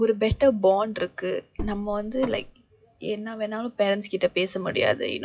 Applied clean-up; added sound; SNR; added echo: classical method WPE with log-MMSE.